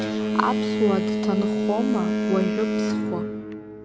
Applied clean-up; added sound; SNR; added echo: none; Boat, Water vehicle; -3 dB; none.